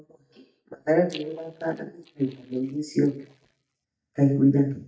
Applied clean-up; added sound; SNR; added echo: neural mask model DeepFilterNet 3.